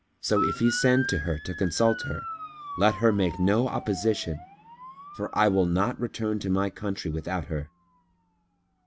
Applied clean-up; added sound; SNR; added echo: none; Motor vehicle (road) / Siren; 12 dB; none.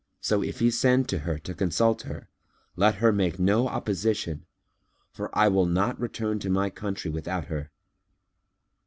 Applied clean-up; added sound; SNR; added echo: none; none; none; none.